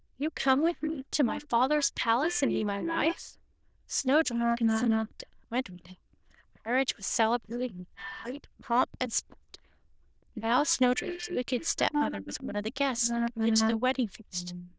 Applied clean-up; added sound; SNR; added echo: neural diffusion model UNIVERSE++.